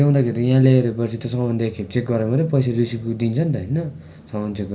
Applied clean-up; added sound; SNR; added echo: none; none; none; none.